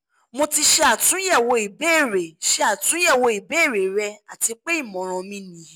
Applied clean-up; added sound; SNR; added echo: none; none; none; none.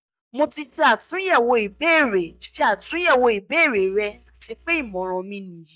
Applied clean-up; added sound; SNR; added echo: neural mask model DeepFilterNet 3.